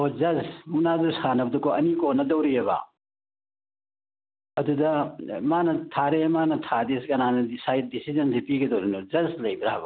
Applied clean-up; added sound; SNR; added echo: none; none; none; none.